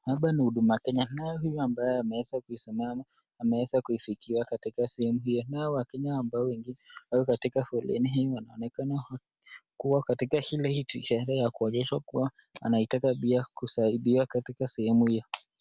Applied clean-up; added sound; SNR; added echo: none; none; none; none.